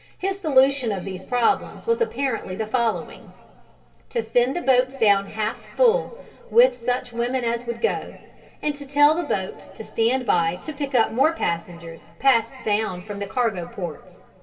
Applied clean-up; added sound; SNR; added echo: none; none; none; reverberation time 2.3 s.